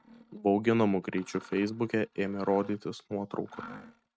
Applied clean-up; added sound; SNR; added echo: neural mask model RNNoise.